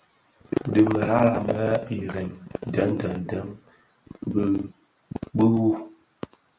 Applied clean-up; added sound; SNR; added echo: none; none; none; none.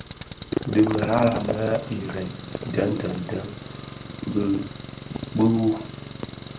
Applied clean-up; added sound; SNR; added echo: none; Engine; 12 dB; none.